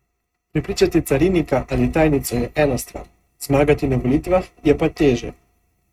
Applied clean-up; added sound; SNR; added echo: neural mask model RNNoise.